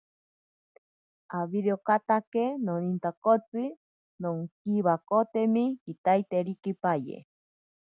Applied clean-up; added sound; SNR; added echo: none; none; none; none.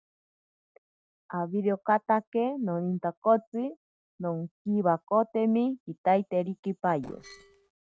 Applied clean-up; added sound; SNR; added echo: neural separator model SepFormer DNS4.